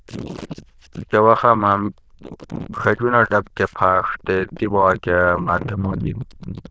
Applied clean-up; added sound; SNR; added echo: neural diffusion model UNIVERSE++.